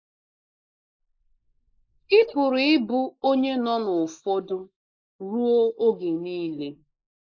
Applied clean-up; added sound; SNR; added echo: neural mask model Resemble Enhance denoiser.